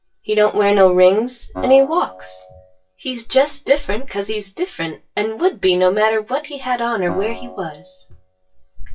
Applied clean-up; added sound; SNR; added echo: classical method WPE with log-MMSE.